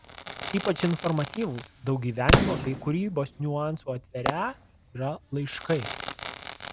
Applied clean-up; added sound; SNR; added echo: none; Crackle / Fireworks; 1 dB; none.